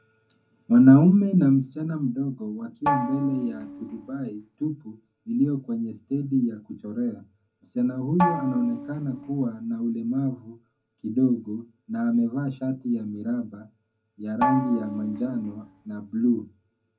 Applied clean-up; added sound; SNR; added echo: none; Bowed string instrument; 6 dB; reverberation time 0.3 s.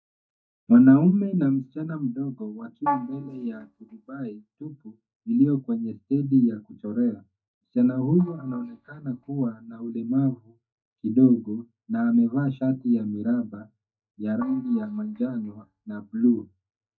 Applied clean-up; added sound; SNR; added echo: neural mask model DeepFilterNet 3.